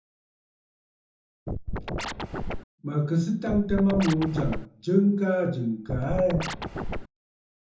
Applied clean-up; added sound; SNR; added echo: none; Scratching (performance technique); 4 dB; reverberation time 0.6 s.